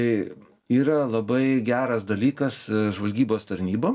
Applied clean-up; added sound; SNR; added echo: none; none; none; none.